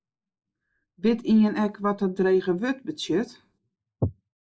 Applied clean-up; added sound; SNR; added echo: neural mask model Resemble Enhance denoiser.